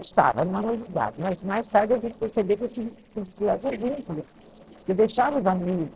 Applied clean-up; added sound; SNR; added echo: neural separator model SepFormer DNS4.